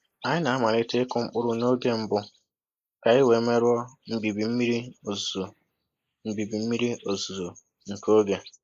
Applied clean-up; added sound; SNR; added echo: neural mask model Resemble Enhance denoiser.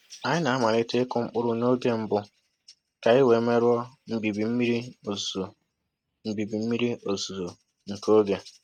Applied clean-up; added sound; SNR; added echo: neural mask model RNNoise.